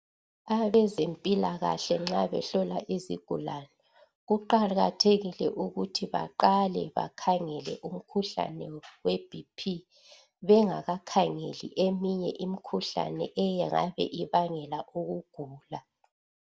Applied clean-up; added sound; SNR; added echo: none; none; none; none.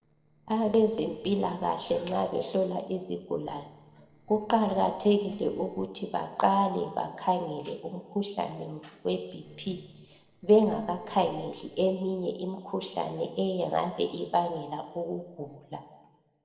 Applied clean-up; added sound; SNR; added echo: neural separator model SepFormer DNS4.